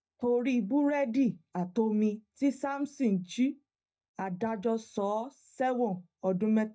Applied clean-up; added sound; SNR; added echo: neural mask model DeepFilterNet 3.